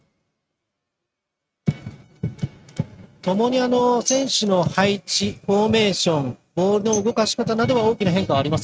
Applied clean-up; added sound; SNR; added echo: neural mask model RNNoise.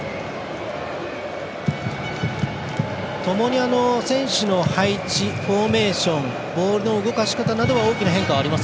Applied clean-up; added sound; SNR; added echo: none; none; none; none.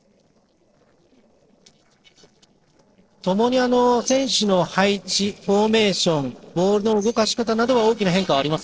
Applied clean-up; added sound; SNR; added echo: neural separator model SepFormer DNS4.